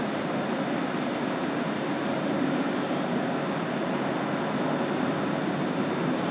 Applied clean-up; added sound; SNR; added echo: none; none; none; none.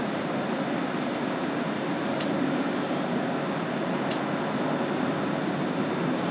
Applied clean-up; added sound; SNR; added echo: none; Telephone + Snare drum; 19 dB; none.